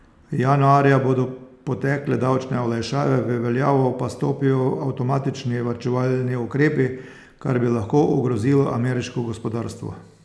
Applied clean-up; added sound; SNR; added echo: none; none; none; none.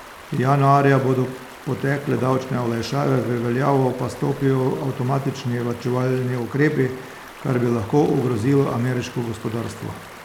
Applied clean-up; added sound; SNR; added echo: none; Stream; 18 dB; none.